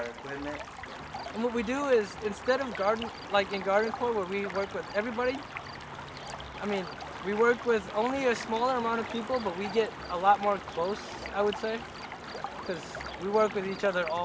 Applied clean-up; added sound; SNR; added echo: none; Stream; 12 dB; none.